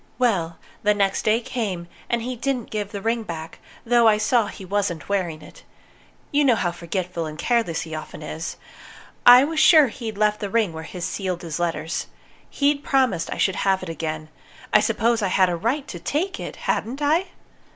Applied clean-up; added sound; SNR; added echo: none; none; none; none.